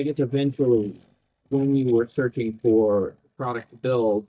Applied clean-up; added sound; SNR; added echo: neural mask model DeepFilterNet 3.